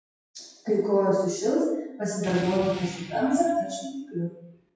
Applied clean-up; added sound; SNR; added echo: classical method WPE with log-MMSE.